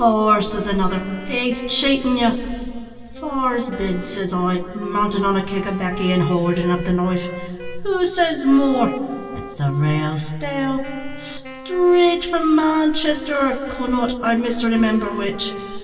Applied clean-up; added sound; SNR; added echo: none; Wind instrument, woodwind instrument; 15 dB; reverberation time 2.6 s.